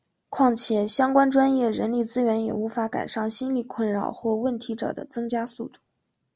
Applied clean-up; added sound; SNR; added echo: none; none; none; none.